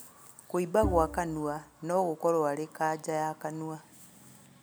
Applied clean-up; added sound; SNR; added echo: none; Bowed string instrument; 7 dB; none.